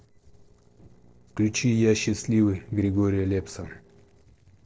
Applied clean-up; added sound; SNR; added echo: neural separator model SepFormer DNS4.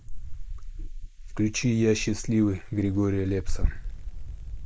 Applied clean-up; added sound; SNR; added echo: neural mask model Resemble Enhance denoiser.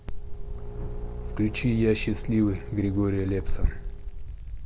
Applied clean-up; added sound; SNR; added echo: none; Engine / Car; 12 dB; none.